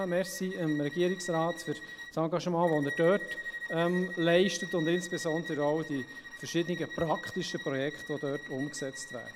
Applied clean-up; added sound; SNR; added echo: none; Bowed string instrument; 11 dB; none.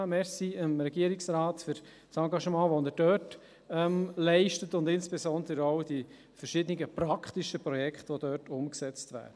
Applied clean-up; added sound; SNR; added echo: none; none; none; none.